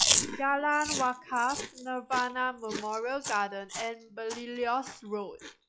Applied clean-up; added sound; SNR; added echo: classical method log-MMSE.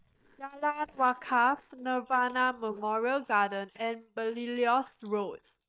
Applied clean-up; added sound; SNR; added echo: neural mask model DeepFilterNet 3.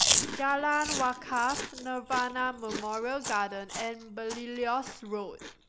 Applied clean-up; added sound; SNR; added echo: none; Chewing, mastication; 3 dB; none.